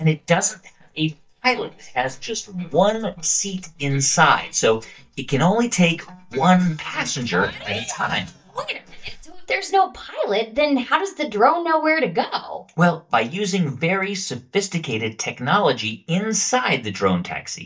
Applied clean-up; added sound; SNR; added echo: neural mask model DeepFilterNet 3.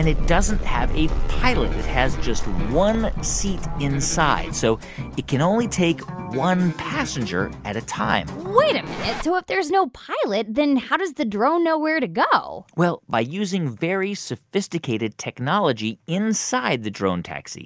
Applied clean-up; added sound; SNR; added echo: none; none; none; none.